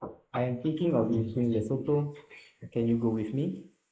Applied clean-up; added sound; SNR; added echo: neural mask model Resemble Enhance denoiser.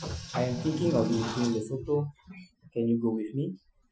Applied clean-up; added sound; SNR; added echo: classical method Wiener filter.